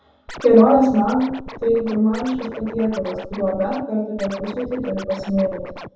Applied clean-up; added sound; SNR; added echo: none; Scratching (performance technique); 15 dB; reverberation time 2.6 s.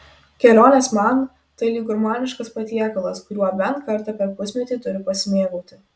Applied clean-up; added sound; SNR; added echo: none; none; none; none.